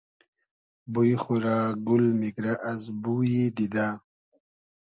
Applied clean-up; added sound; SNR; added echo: none; none; none; none.